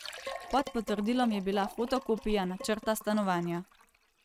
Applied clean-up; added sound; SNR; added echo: neural mask model RNNoise.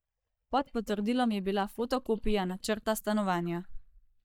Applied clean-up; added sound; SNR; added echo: neural mask model DeepFilterNet 3.